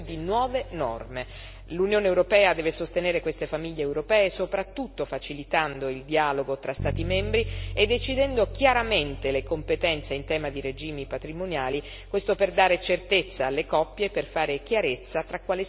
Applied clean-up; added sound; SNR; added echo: none; Bass guitar; 13 dB; none.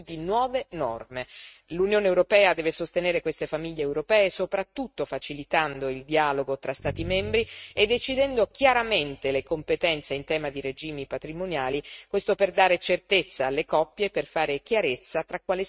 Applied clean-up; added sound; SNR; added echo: neural mask model RNNoise.